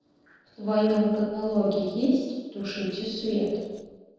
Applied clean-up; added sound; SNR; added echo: neural separator model SepFormer DNS4.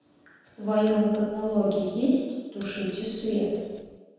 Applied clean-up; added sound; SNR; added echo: none; Keys jangling; 18 dB; reverberation time 1.2 s.